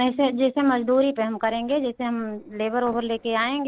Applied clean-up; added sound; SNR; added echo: neural separator model SepFormer DNS4.